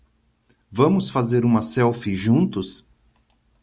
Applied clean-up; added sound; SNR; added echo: none; none; none; none.